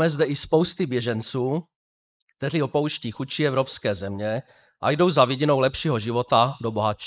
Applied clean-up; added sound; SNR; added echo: neural mask model Resemble Enhance denoiser.